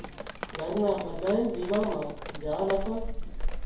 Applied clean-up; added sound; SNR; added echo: none; Drip; 3 dB; reverberation time 2.3 s.